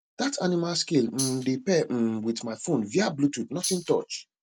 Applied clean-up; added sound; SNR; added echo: none; Tambourine; 6 dB; none.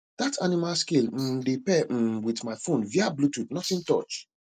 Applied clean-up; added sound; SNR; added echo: neural mask model Resemble Enhance denoiser.